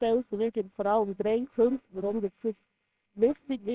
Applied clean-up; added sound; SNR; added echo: neural separator model SepFormer WHAMR!.